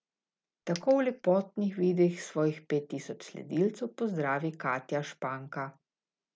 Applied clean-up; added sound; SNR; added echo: none; Coin (dropping); 17 dB; none.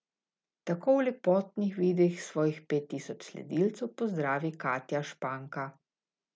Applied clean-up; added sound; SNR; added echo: none; none; none; none.